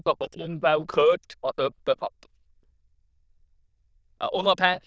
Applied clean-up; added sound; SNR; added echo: neural diffusion model UNIVERSE++.